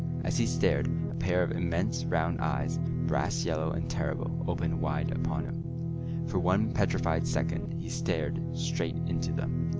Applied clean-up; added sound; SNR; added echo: none; Guitar; -2 dB; none.